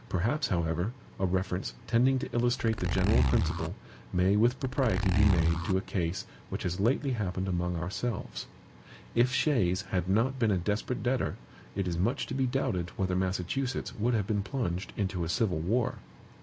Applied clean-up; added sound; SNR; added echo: none; Zipper (clothing); 1 dB; none.